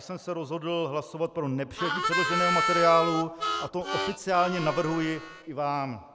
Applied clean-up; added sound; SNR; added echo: none; Harmonica; 1 dB; none.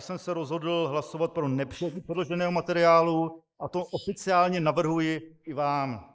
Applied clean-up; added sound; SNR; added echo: neural mask model Resemble Enhance denoiser.